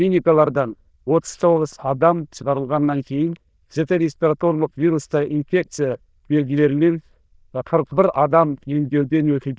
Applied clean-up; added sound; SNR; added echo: neural diffusion model UNIVERSE++.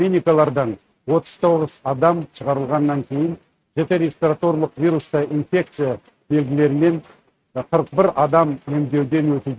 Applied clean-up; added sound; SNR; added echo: neural mask model RNNoise.